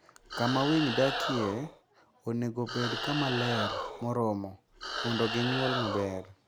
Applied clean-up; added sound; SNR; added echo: none; Animal; 4 dB; none.